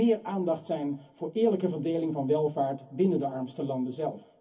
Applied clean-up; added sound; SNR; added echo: none; none; none; reverberation time 0.3 s.